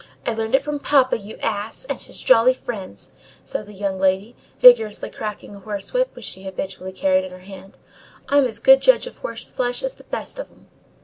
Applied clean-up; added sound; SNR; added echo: none; none; none; none.